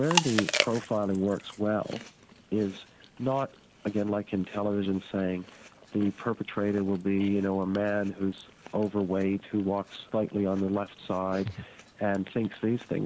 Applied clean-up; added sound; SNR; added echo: none; Chewing, mastication; 10 dB; none.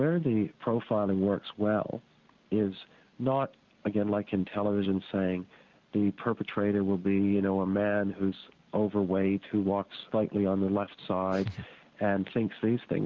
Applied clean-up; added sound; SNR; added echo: none; none; none; none.